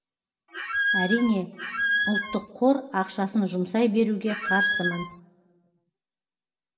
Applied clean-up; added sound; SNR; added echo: none; Squeak; -1 dB; reverberation time 1.8 s.